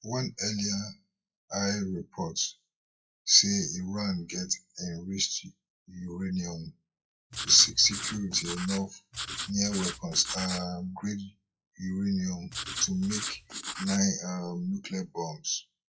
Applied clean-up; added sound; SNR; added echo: classical method WPE with log-MMSE.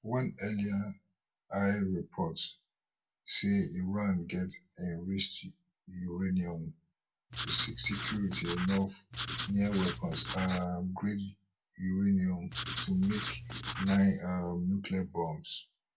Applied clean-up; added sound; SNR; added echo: none; Writing; 6 dB; reverberation time 0.2 s.